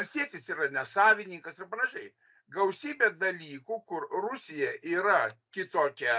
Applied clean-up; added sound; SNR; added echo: none; none; none; none.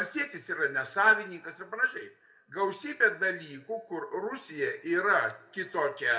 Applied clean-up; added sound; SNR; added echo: none; none; none; reverberation time 0.9 s.